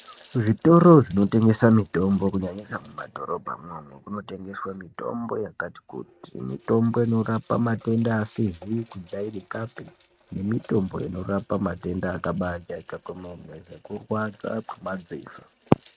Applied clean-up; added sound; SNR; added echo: neural mask model RNNoise.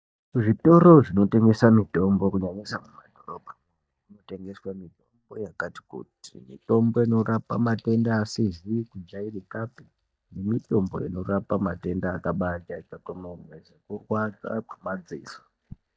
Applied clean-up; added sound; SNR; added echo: neural mask model DeepFilterNet 3.